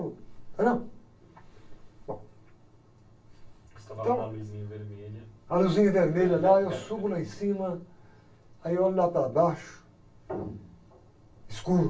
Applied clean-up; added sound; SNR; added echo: none; none; none; reverberation time 0.2 s.